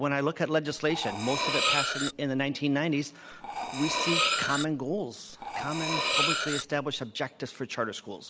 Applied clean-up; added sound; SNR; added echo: none; Cutlery, silverware; -1 dB; none.